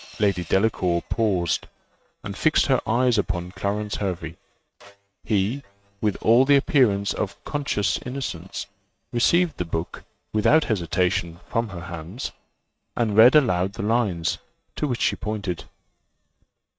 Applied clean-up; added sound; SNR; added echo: neural mask model RNNoise.